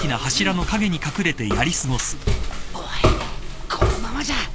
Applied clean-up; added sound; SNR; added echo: none; Walk, footsteps; -1 dB; none.